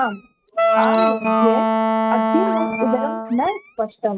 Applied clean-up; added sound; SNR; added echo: neural mask model RNNoise.